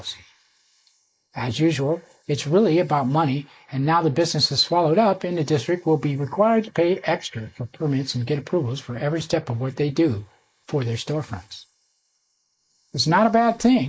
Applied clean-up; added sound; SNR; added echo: neural mask model Resemble Enhance denoiser.